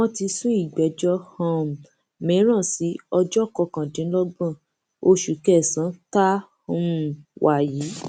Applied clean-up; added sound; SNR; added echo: none; none; none; none.